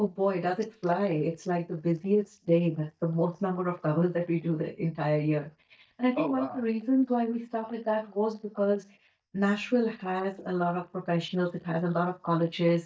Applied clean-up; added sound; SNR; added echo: neural mask model DeepFilterNet 3.